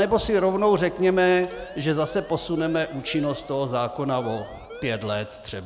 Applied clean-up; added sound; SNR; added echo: none; Siren; 16 dB; none.